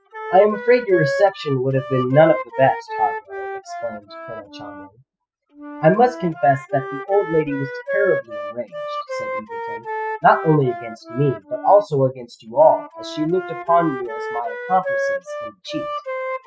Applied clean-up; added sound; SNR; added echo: classical method spectral subtraction.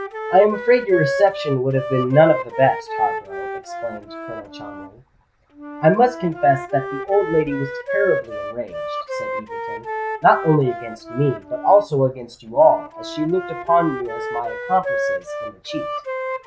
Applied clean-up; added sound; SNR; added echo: none; Wind instrument, woodwind instrument; 8 dB; none.